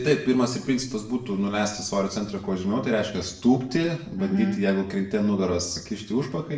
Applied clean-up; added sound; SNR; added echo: none; none; none; reverberation time 0.7 s.